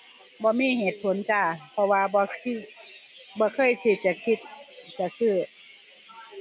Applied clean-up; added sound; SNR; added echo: none; none; none; none.